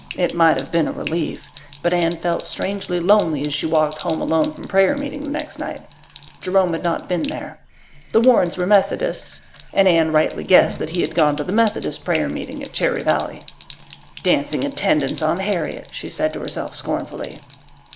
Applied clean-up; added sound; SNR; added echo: none; Sink (filling or washing); 19 dB; none.